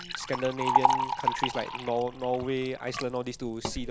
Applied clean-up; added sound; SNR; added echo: none; Liquid; -2 dB; none.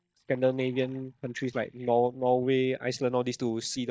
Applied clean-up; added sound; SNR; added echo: neural mask model DeepFilterNet 3.